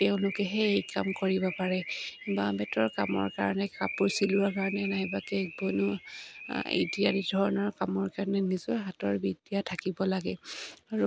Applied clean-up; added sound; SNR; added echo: none; none; none; none.